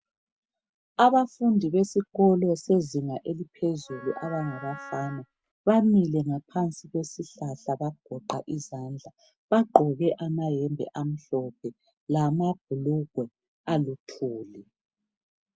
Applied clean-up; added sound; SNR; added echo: none; Wind instrument, woodwind instrument; 16 dB; none.